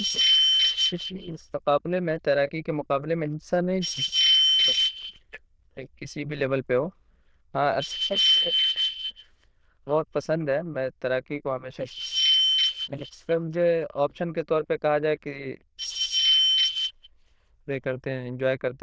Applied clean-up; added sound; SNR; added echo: neural diffusion model UNIVERSE++.